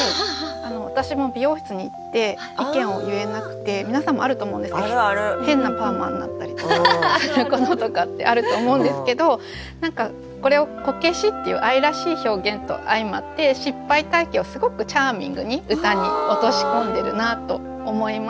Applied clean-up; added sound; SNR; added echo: none; Wind instrument, woodwind instrument; 11 dB; none.